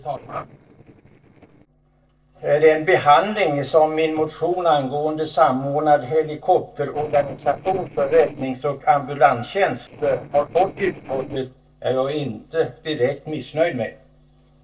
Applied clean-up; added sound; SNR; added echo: neural separator model SepFormer DNS4.